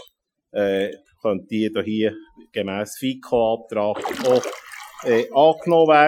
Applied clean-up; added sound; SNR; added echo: classical method Wiener filter.